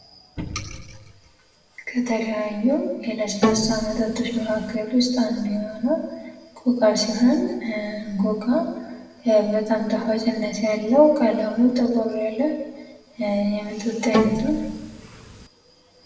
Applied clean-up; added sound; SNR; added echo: none; Bowed string instrument; 2 dB; reverberation time 1.2 s.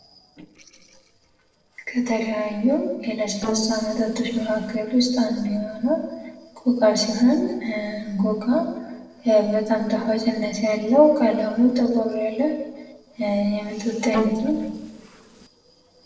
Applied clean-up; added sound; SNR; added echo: neural separator model SepFormer DNS4.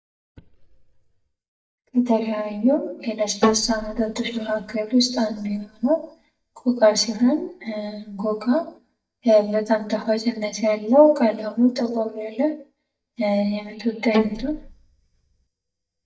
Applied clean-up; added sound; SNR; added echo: neural mask model DeepFilterNet 3.